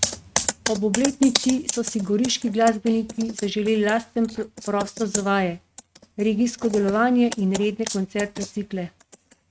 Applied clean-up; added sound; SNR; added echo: neural mask model RNNoise.